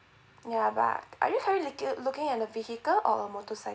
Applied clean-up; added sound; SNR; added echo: none; none; none; none.